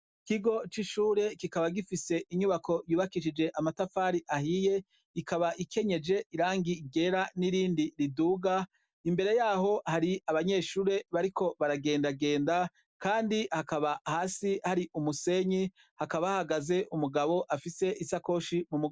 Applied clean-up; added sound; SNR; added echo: none; none; none; none.